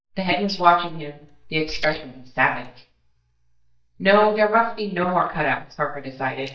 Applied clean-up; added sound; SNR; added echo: neural mask model DeepFilterNet 3.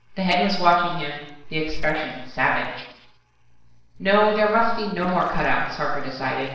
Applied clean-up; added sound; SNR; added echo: neural separator model SepFormer DNS4.